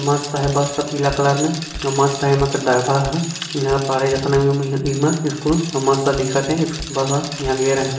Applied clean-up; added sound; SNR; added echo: none; Bicycle; 12 dB; reverberation time 0.8 s.